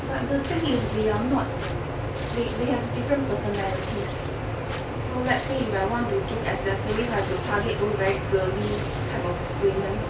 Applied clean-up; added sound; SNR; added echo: none; Tearing; 15 dB; none.